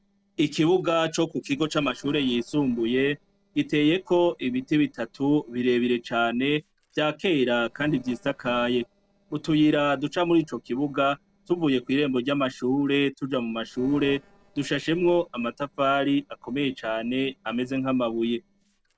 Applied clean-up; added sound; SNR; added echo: neural separator model SepFormer DNS4.